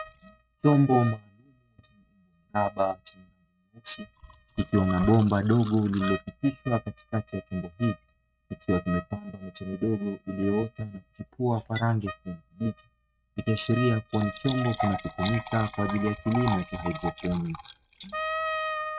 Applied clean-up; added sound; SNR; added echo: neural mask model RNNoise.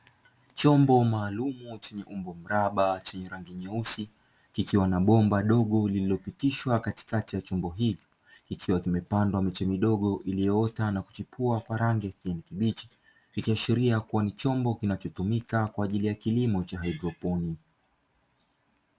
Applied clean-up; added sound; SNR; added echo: none; none; none; none.